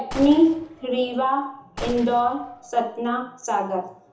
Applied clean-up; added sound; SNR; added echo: none; Gunshot, gunfire; 15 dB; reverberation time 0.7 s.